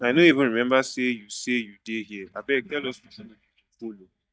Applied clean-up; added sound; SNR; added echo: neural mask model DeepFilterNet 3.